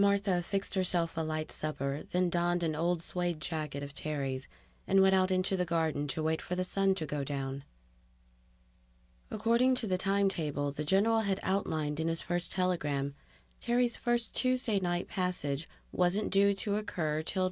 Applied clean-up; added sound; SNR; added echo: none; none; none; none.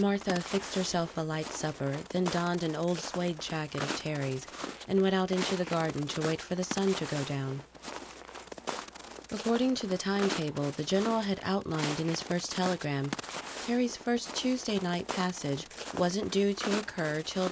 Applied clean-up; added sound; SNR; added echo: none; Walk, footsteps; 9 dB; none.